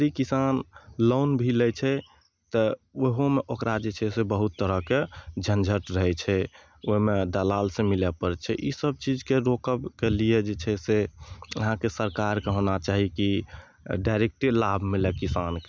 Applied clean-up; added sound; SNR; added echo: none; none; none; none.